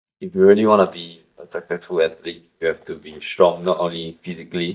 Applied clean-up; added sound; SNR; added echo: neural mask model DeepFilterNet 3.